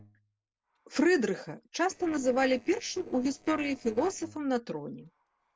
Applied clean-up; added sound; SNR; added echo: neural separator model SepFormer DNS4.